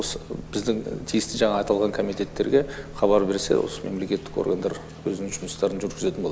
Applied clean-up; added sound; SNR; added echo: none; Boat, Water vehicle; 16 dB; none.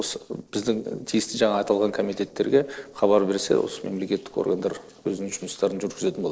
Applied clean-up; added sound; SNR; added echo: neural separator model SepFormer DNS4.